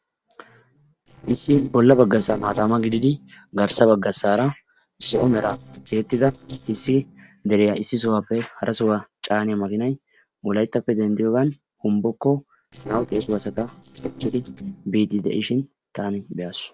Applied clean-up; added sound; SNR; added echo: neural separator model SepFormer DNS4.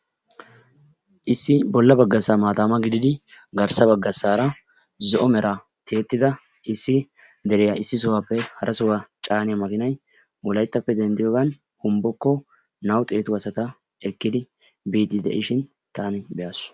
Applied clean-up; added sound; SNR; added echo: none; none; none; none.